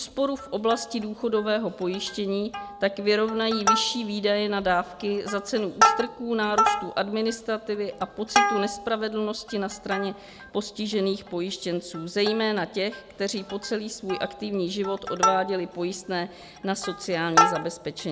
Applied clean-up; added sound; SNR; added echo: none; Plucked string instrument; 3 dB; none.